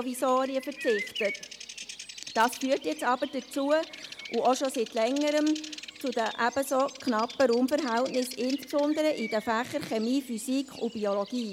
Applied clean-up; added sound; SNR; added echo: none; Bird vocalization, bird call, bird song; 14 dB; none.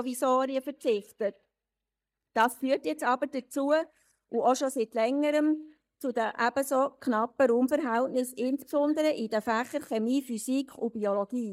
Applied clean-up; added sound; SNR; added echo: neural mask model DeepFilterNet 3.